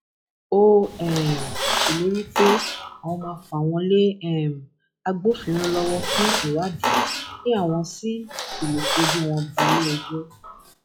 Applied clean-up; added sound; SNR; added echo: classical method log-MMSE.